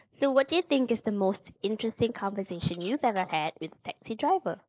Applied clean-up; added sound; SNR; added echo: neural mask model Resemble Enhance denoiser.